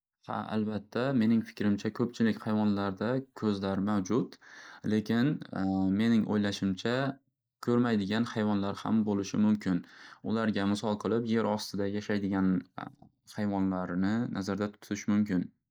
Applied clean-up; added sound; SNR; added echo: neural mask model Resemble Enhance denoiser.